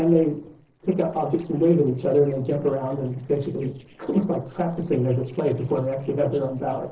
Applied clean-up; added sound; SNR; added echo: neural separator model SepFormer DNS4.